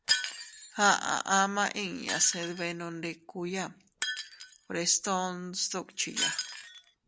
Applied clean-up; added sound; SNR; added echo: none; Shatter; 7 dB; none.